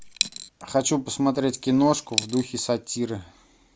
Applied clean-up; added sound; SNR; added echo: none; Coin (dropping); 6 dB; none.